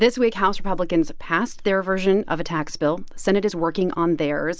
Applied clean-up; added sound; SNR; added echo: none; none; none; none.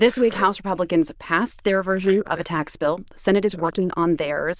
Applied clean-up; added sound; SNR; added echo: neural diffusion model UNIVERSE++.